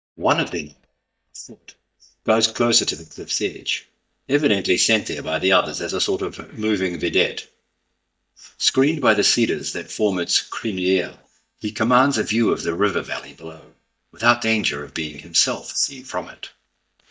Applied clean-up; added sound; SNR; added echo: neural mask model DeepFilterNet 3.